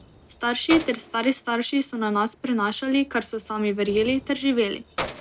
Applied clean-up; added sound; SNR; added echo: none; Keys jangling; 12 dB; none.